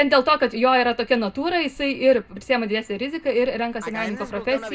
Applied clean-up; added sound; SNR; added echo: none; Fixed-wing aircraft, airplane; 18 dB; reverberation time 0.2 s.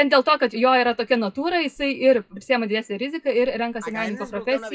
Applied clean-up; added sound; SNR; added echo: classical method WPE with log-MMSE.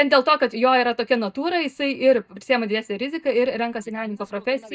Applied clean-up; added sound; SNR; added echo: neural mask model DeepFilterNet 3.